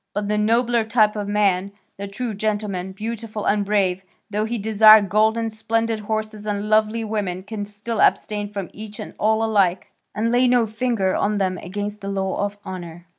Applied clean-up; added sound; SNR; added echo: none; none; none; none.